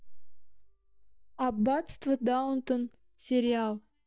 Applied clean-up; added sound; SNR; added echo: neural mask model DeepFilterNet 3.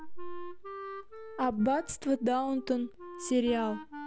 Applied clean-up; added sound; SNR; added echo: none; Wind instrument, woodwind instrument; 14 dB; none.